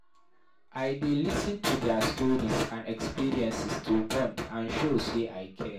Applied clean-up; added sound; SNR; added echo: none; none; none; reverberation time 0.3 s.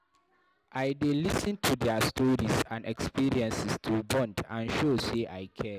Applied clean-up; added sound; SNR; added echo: none; none; none; none.